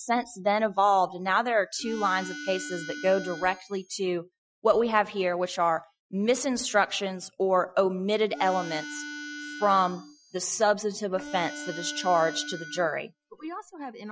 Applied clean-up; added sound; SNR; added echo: classical method Wiener filter.